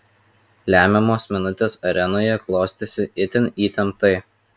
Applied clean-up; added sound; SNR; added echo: none; none; none; none.